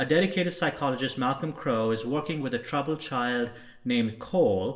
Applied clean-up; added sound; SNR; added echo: none; none; none; reverberation time 0.6 s.